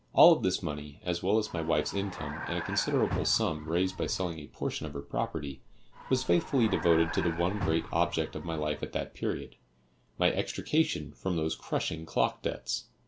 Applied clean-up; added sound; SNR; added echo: none; Vehicle; 10 dB; none.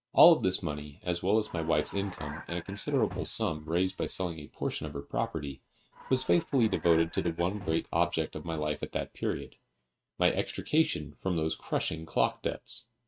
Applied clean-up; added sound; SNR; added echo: neural mask model RNNoise.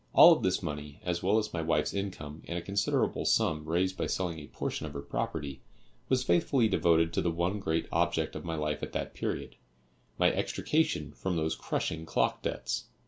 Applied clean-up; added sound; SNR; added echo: none; none; none; none.